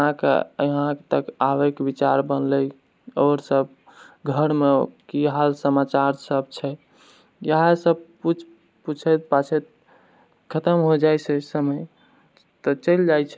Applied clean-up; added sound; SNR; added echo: none; none; none; none.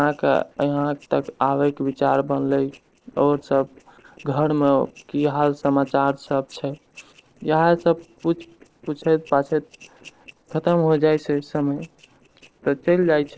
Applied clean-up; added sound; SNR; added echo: neural separator model SepFormer DNS4.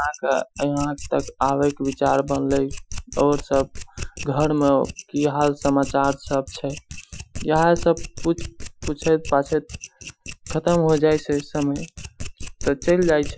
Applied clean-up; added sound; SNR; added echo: classical method Wiener filter.